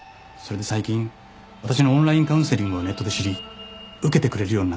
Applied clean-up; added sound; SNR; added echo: none; none; none; none.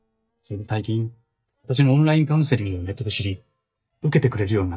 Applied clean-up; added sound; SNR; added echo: neural mask model DeepFilterNet 3.